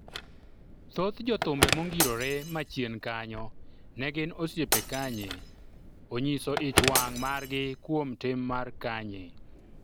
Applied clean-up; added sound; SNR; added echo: none; Telephone + Shatter; 1 dB; none.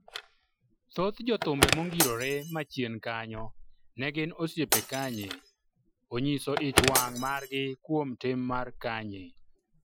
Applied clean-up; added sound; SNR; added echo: classical method Wiener filter.